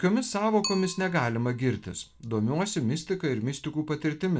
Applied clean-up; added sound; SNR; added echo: none; Bicycle; 15 dB; reverberation time 0.2 s.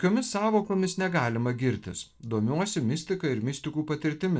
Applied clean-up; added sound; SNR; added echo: neural separator model SepFormer DNS4.